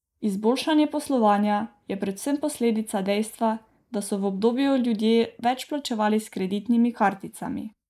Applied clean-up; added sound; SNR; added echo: neural mask model Resemble Enhance denoiser.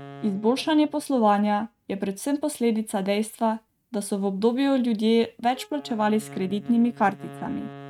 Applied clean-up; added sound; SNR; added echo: neural mask model RNNoise.